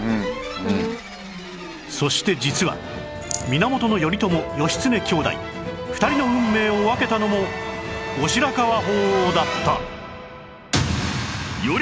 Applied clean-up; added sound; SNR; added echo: none; Rattle; 12 dB; none.